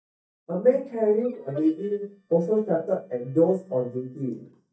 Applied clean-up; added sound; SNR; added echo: neural mask model DeepFilterNet 3.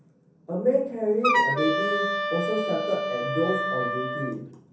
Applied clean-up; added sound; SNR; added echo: none; Wind instrument, woodwind instrument; -1 dB; reverberation time 0.6 s.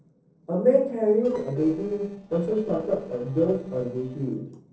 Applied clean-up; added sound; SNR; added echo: neural separator model SepFormer DNS4.